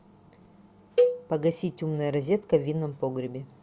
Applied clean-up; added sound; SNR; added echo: none; Cowbell; 0 dB; none.